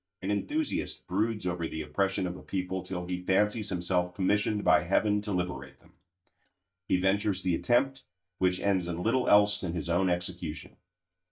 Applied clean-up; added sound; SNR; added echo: neural mask model DeepFilterNet 3.